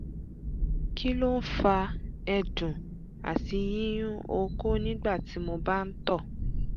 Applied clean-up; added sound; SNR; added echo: none; Thunderstorm; 2 dB; none.